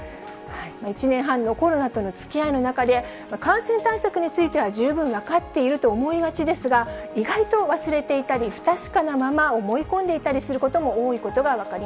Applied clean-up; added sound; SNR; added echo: none; none; none; none.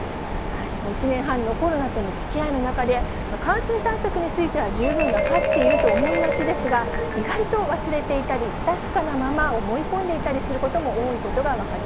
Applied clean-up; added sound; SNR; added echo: none; Marimba, xylophone + Mechanisms; 1 dB; none.